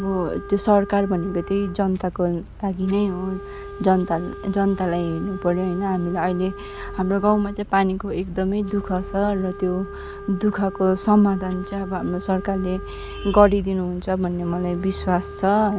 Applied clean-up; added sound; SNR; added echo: none; Wind instrument, woodwind instrument; 15 dB; none.